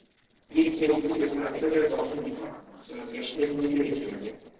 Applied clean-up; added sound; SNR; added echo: neural separator model SepFormer DNS4.